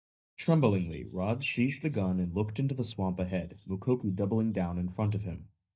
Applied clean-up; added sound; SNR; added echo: neural mask model DeepFilterNet 3.